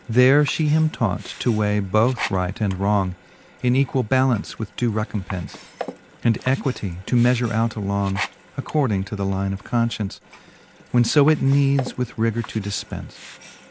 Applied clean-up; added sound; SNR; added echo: none; Sink (filling or washing); 17 dB; none.